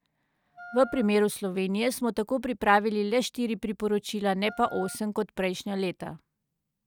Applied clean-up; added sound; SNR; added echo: neural mask model RNNoise.